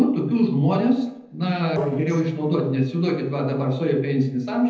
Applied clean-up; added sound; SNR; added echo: neural separator model SepFormer DNS4.